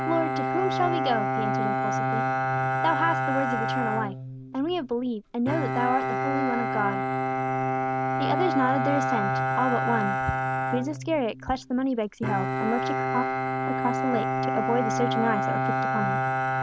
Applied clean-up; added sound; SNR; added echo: none; Bowed string instrument; -2 dB; none.